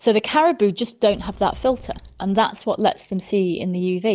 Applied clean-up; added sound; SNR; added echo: neural mask model DeepFilterNet 3.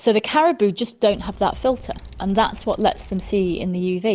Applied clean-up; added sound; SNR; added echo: none; Wind; 17 dB; none.